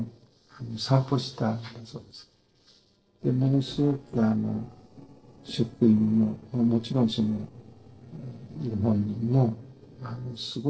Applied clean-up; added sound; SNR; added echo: neural separator model SepFormer DNS4.